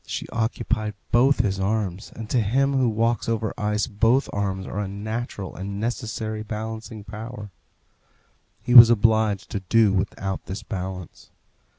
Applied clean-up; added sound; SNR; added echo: none; none; none; none.